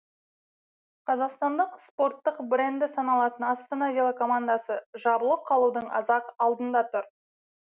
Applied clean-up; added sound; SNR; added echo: none; none; none; none.